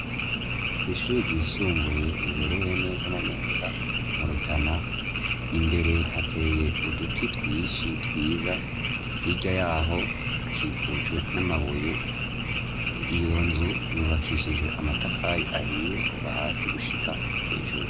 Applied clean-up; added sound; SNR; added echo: none; Frog; -1 dB; none.